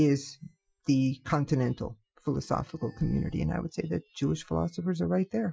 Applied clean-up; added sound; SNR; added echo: classical method Wiener filter.